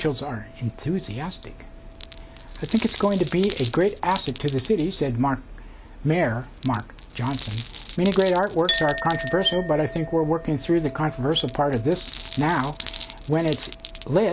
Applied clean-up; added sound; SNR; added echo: none; Chink, clink + Glass; 13 dB; none.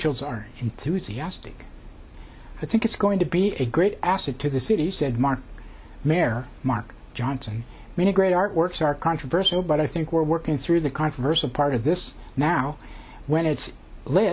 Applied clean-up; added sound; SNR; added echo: none; none; none; none.